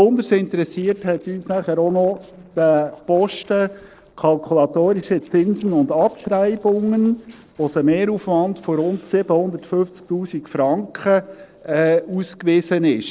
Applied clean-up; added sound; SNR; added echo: neural separator model SepFormer DNS4.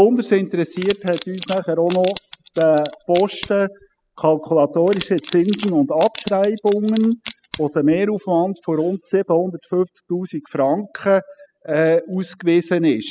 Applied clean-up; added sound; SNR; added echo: classical method spectral subtraction.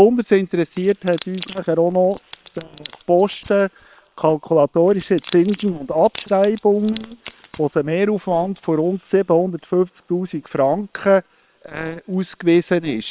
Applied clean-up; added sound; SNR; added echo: neural separator model SepFormer WHAM!.